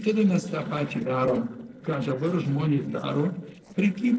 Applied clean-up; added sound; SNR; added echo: neural separator model SepFormer DNS4.